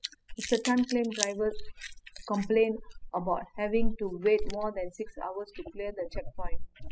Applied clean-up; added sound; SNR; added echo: classical method spectral subtraction.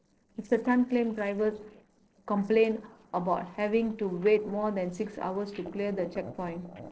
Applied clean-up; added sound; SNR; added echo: neural separator model SepFormer DNS4.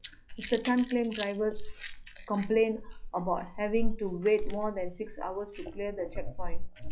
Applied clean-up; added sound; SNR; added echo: classical method log-MMSE.